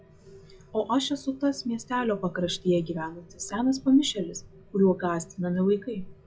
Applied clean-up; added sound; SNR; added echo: classical method log-MMSE.